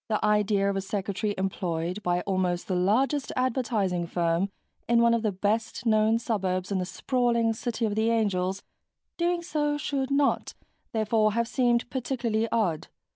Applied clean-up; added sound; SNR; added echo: none; none; none; none.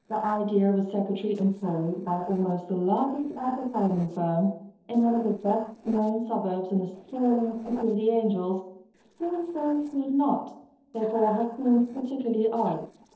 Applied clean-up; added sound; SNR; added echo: neural separator model SepFormer DNS4.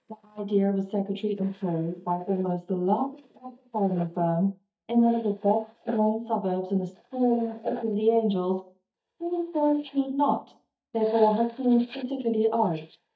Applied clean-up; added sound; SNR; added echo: neural mask model DeepFilterNet 3.